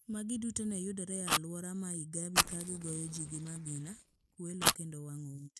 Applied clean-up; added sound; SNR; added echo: neural mask model Resemble Enhance denoiser.